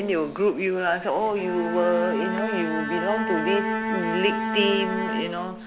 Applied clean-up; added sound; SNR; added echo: none; Bowed string instrument; 3 dB; none.